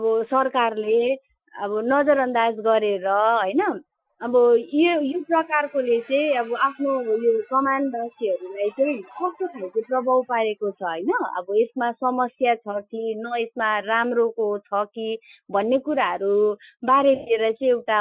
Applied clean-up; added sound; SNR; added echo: classical method Wiener filter.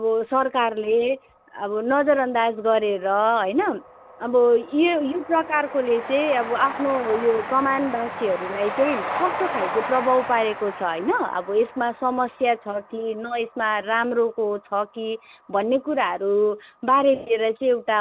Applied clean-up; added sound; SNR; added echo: none; Train; 13 dB; none.